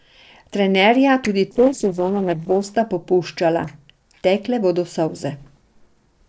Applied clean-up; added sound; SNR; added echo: neural separator model SepFormer DNS4.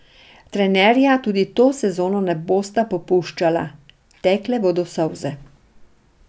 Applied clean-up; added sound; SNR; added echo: none; none; none; none.